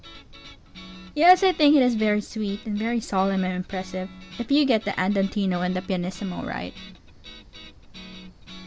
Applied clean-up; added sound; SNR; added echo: none; Guitar; 20 dB; none.